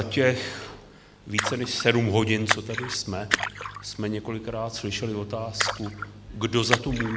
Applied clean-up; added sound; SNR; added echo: none; Splash, splatter; 6 dB; none.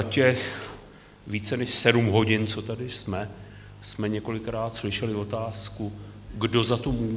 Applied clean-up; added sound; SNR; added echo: none; none; none; none.